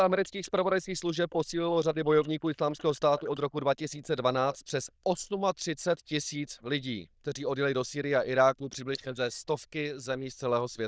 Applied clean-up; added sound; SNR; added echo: neural diffusion model UNIVERSE++.